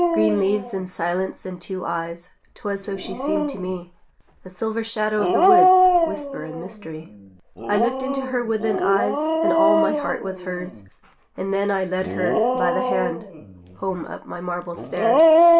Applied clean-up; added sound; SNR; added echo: none; Dog; -3 dB; reverberation time 0.3 s.